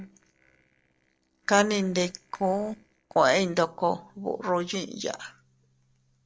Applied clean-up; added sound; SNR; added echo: neural separator model SepFormer DNS4.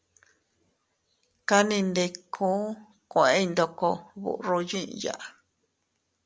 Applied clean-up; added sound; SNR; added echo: none; none; none; none.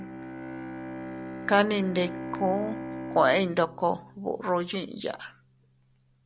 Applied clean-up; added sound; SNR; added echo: none; Bowed string instrument; 10 dB; none.